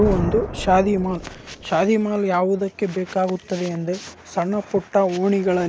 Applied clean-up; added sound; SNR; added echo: none; Thunder; 12 dB; none.